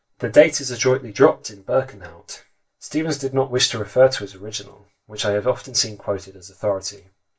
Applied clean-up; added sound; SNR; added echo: none; none; none; reverberation time 0.2 s.